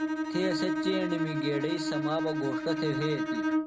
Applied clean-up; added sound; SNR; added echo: none; Bowed string instrument; -2 dB; none.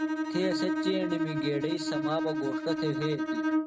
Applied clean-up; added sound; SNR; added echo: neural mask model RNNoise.